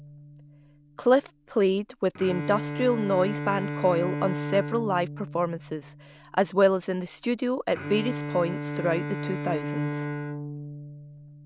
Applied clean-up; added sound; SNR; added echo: none; Bowed string instrument; 7 dB; none.